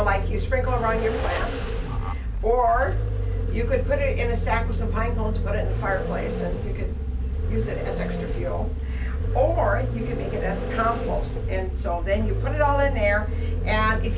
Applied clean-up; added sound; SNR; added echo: none; Vehicle; -2 dB; none.